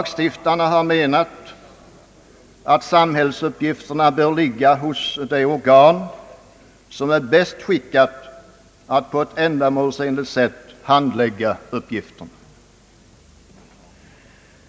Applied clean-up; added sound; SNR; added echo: none; none; none; none.